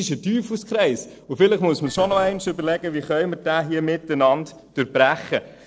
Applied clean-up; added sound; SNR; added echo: neural separator model SepFormer DNS4.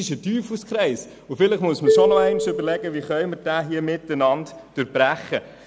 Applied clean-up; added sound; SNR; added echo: none; Marimba, xylophone; 3 dB; none.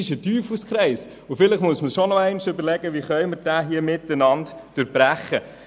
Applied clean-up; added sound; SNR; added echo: none; none; none; none.